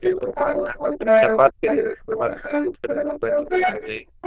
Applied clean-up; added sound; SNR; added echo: neural diffusion model UNIVERSE++.